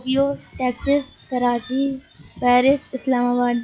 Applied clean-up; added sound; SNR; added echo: classical method log-MMSE.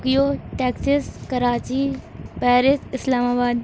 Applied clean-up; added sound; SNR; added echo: none; none; none; none.